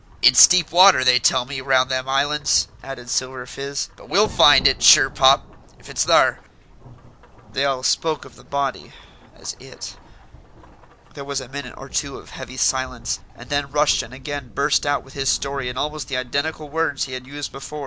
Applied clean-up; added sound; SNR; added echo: none; Rain / Thunderstorm; 19 dB; none.